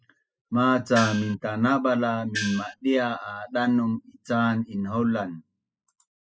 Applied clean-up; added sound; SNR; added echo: classical method spectral subtraction.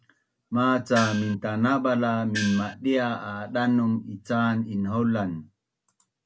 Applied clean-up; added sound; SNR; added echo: none; Gong; 7 dB; none.